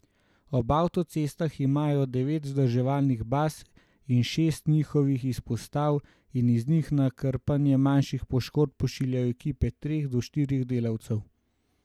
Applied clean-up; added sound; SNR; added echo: none; none; none; none.